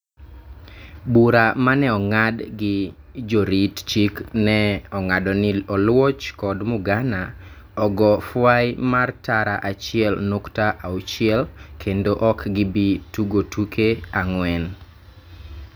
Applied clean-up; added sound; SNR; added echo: none; none; none; none.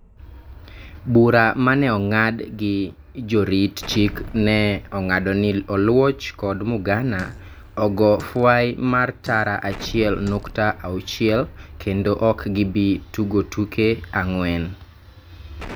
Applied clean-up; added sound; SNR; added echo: none; Explosion + Fart; 20 dB; none.